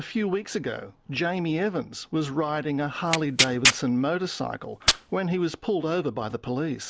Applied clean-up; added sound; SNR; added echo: none; Tearing; -1 dB; none.